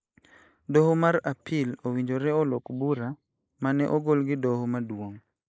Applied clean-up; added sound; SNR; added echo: neural mask model Resemble Enhance denoiser.